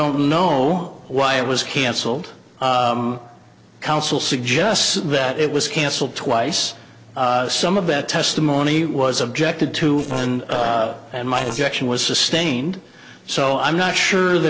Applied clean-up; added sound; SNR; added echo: neural separator model SepFormer DNS4.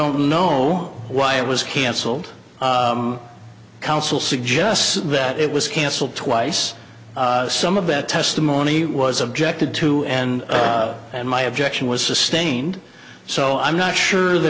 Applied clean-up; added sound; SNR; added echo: none; none; none; none.